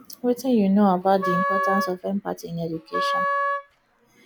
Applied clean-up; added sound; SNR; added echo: none; Wind instrument, woodwind instrument; 3 dB; none.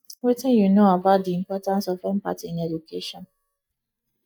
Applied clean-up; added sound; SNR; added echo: neural mask model DeepFilterNet 3.